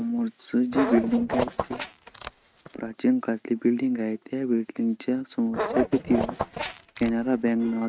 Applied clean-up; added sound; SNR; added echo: neural mask model RNNoise.